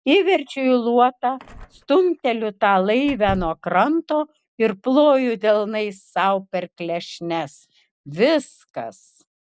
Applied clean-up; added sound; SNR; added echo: none; Door / Car; 18 dB; none.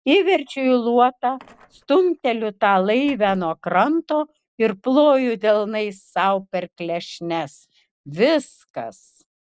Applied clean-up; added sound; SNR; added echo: neural separator model SepFormer DNS4.